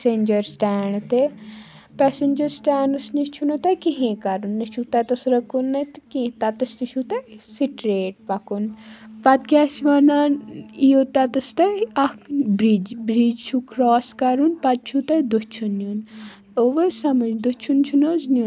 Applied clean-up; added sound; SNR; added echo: none; none; none; none.